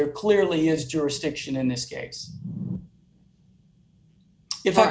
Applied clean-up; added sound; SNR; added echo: none; none; none; none.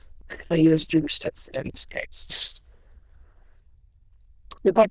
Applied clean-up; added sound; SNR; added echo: neural diffusion model UNIVERSE++.